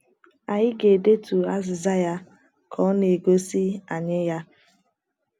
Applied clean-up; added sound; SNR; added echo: none; none; none; none.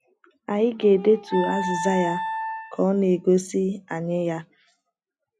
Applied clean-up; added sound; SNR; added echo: classical method log-MMSE.